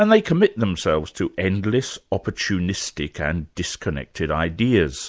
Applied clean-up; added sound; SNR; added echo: none; none; none; none.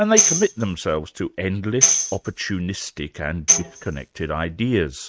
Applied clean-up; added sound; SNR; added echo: neural mask model RNNoise.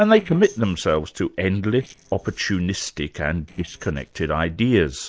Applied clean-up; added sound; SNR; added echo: neural separator model SepFormer DNS4.